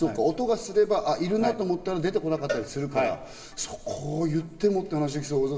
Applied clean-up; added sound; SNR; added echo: none; Cowbell; 14 dB; reverberation time 2.4 s.